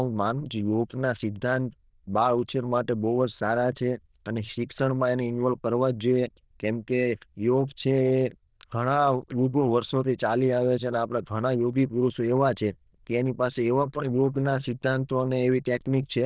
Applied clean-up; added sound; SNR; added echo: neural diffusion model UNIVERSE++.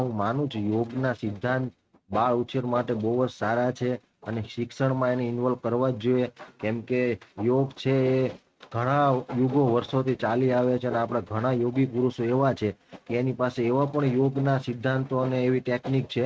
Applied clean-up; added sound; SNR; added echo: neural mask model RNNoise.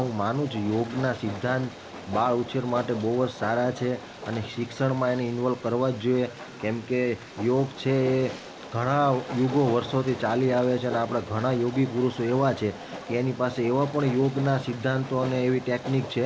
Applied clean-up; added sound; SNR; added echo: none; Train; 13 dB; none.